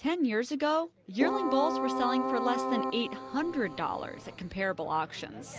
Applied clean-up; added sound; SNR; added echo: none; Keyboard (musical); 2 dB; none.